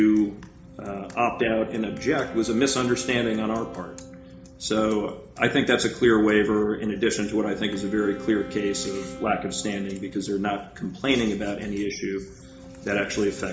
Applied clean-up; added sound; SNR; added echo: none; Wind instrument, woodwind instrument; 17 dB; reverberation time 0.4 s.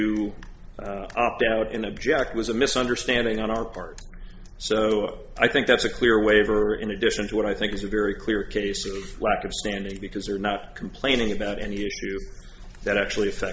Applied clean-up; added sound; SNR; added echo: none; none; none; none.